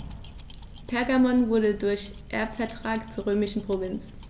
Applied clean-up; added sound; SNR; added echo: none; Keys jangling; 10 dB; none.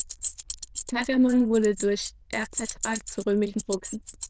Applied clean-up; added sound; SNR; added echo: neural diffusion model UNIVERSE++.